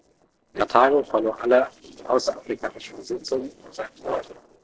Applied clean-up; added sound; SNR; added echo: neural separator model SepFormer DNS4.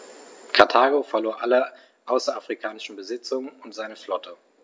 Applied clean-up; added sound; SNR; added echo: none; none; none; none.